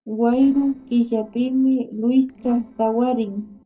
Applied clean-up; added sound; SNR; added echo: neural separator model SepFormer DNS4.